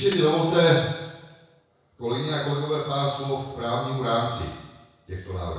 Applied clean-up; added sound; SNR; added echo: none; Hi-hat; 13 dB; reverberation time 1.0 s.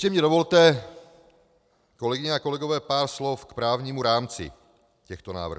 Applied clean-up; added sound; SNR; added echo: none; none; none; none.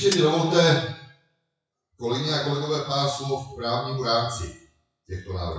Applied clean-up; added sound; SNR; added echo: classical method WPE with log-MMSE.